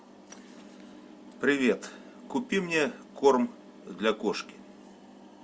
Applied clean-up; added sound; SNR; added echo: none; none; none; none.